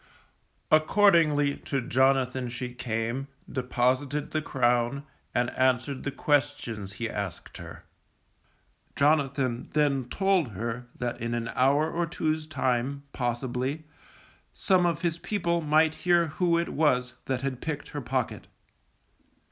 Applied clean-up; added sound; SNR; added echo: none; none; none; none.